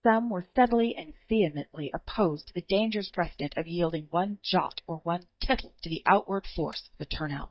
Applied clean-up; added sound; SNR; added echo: neural mask model DeepFilterNet 3.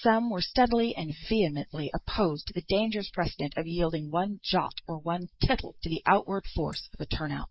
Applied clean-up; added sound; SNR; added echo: neural mask model Resemble Enhance denoiser.